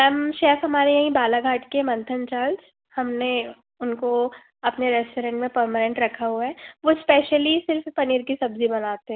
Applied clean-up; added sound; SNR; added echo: none; none; none; none.